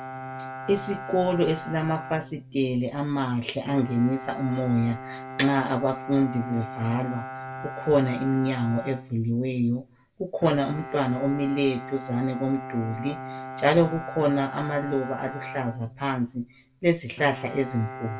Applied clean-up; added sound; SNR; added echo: none; Bowed string instrument; 12 dB; reverberation time 0.2 s.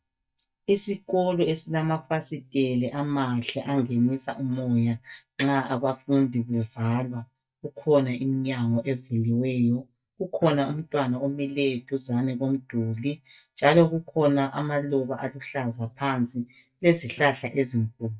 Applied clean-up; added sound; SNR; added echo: neural mask model DeepFilterNet 3.